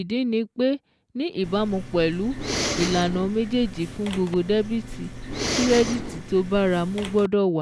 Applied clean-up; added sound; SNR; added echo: none; Respiratory sounds; 7 dB; none.